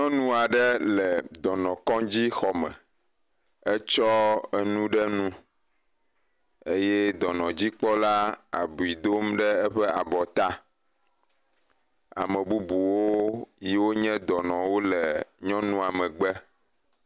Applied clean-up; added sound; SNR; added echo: none; none; none; none.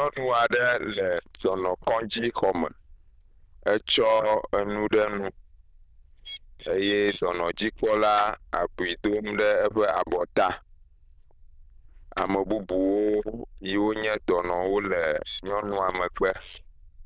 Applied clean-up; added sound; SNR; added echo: neural diffusion model UNIVERSE++.